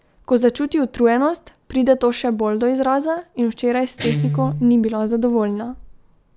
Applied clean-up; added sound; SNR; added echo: none; Guitar; 12 dB; none.